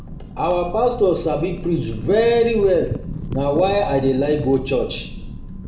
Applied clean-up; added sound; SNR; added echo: none; Wind / Fire; 10 dB; reverberation time 0.6 s.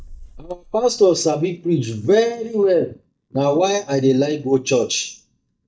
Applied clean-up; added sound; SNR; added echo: neural mask model DeepFilterNet 3.